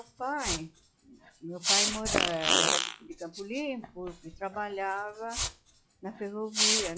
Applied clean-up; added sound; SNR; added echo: classical method log-MMSE.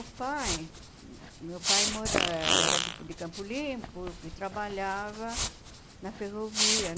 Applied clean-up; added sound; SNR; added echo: none; Fart; -4 dB; none.